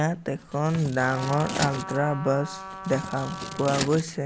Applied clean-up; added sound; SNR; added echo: none; Trumpet + Scissors; 9 dB; none.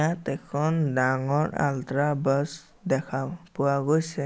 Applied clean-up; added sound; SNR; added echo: none; none; none; none.